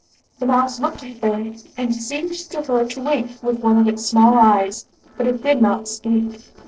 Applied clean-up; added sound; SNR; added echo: neural separator model SepFormer DNS4.